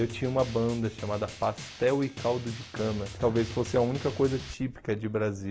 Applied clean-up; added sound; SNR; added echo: none; Drum; 14 dB; none.